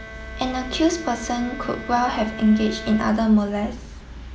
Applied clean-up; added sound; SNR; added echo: none; Bowed string instrument; 15 dB; none.